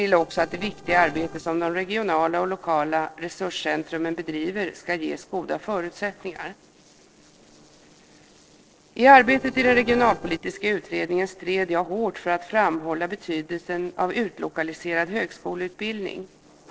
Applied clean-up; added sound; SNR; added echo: neural separator model SepFormer DNS4.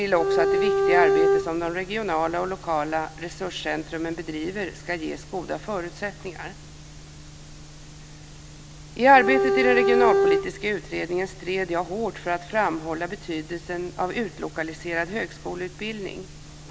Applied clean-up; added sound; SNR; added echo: none; Bowed string instrument; -5 dB; none.